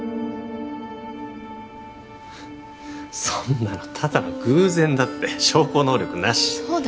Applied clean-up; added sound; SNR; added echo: none; none; none; none.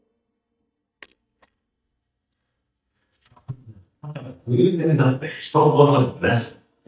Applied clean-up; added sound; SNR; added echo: neural mask model DeepFilterNet 3.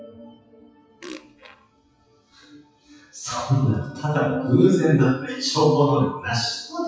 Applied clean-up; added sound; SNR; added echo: classical method WPE with log-MMSE.